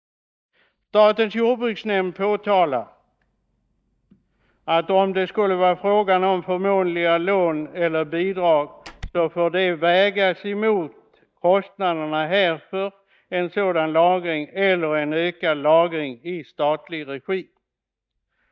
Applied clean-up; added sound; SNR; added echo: neural mask model DeepFilterNet 3.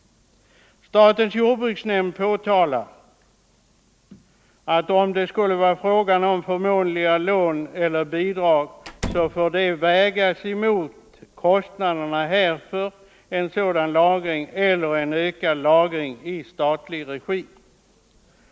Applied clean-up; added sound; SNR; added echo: none; Slam; 10 dB; none.